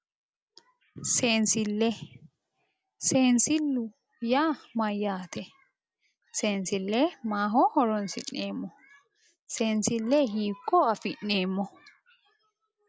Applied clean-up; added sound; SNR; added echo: none; none; none; none.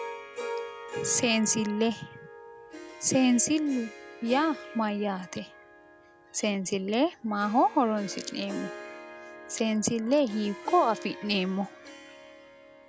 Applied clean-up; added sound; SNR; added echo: none; Harp; 13 dB; none.